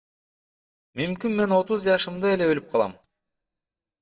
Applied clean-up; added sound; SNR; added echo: neural mask model DeepFilterNet 3.